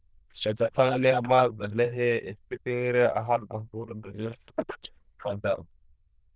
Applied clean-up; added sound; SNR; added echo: neural diffusion model UNIVERSE++.